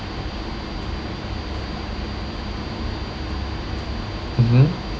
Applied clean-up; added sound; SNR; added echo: none; none; none; none.